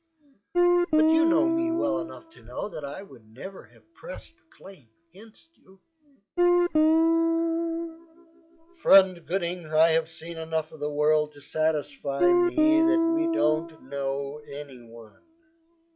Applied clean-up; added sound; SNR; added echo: classical method log-MMSE.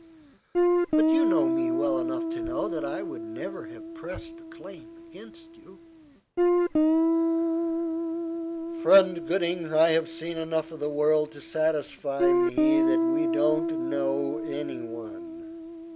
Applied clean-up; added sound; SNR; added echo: none; Guitar; -2 dB; none.